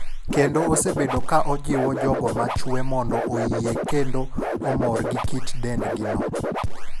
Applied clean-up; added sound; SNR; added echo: none; Scratching (performance technique); -2 dB; none.